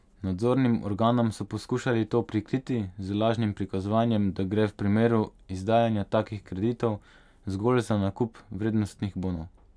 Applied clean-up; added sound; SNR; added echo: none; none; none; none.